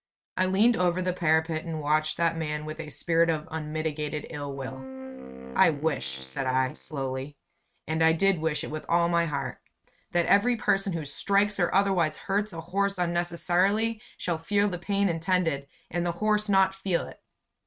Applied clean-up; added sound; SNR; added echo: neural mask model RNNoise.